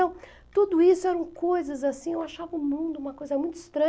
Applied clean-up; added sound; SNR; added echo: none; none; none; none.